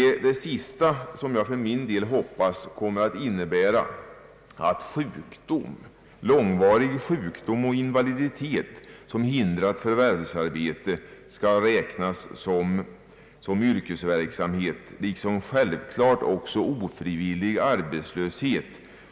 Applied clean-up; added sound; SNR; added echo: none; none; none; none.